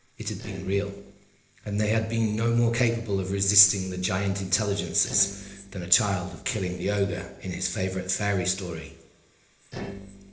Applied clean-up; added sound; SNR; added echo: neural separator model SepFormer DNS4.